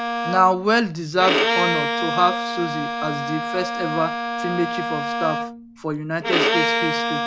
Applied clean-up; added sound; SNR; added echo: none; Bowed string instrument; 0 dB; none.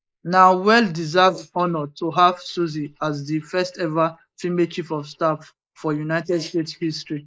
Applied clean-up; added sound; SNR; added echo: neural mask model Resemble Enhance denoiser.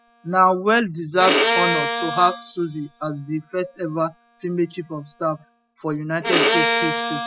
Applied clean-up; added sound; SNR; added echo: classical method spectral subtraction.